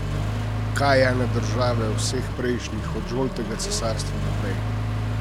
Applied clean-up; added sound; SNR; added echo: none; Accelerating, revving, vroom; -1 dB; none.